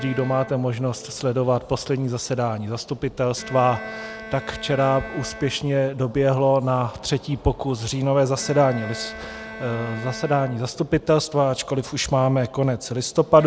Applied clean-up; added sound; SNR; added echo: none; Bowed string instrument; 17 dB; none.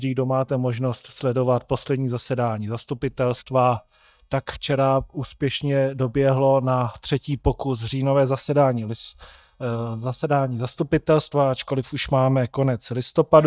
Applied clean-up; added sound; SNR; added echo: neural mask model DeepFilterNet 3.